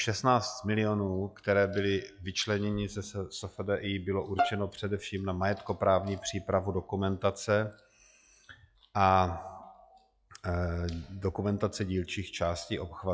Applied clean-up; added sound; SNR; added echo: classical method log-MMSE.